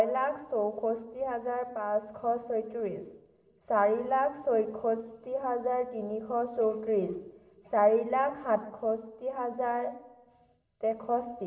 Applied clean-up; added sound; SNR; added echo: none; none; none; reverberation time 0.9 s.